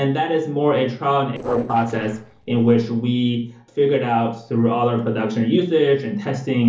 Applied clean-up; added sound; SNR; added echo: neural separator model SepFormer DNS4.